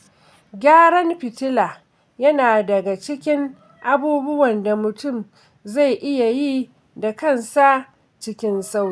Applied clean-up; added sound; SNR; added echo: none; none; none; none.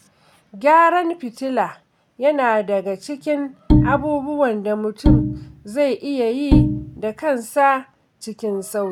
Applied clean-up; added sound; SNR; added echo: none; Bowed string instrument; -2 dB; none.